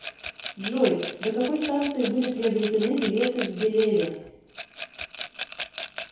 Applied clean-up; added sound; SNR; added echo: none; Rattle / Glass; 11 dB; reverberation time 1.9 s.